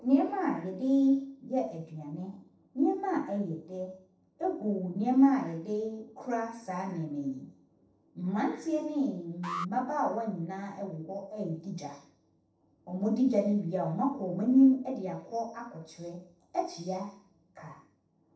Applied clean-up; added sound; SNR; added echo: neural separator model SepFormer DNS4.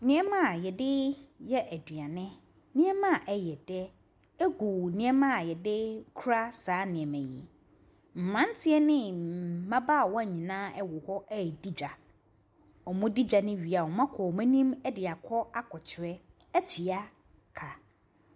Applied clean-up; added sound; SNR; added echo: none; none; none; none.